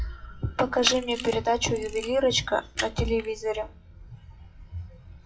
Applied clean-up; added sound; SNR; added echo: classical method WPE with log-MMSE.